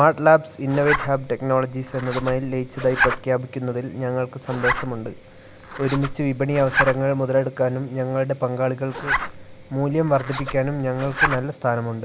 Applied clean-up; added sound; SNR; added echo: none; Zipper (clothing); 5 dB; none.